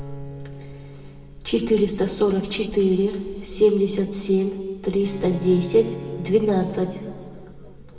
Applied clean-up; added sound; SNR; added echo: none; Bowed string instrument; 17 dB; reverberation time 1.9 s.